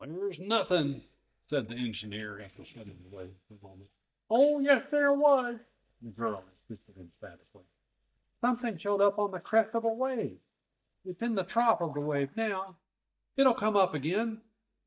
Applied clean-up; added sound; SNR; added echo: neural mask model DeepFilterNet 3.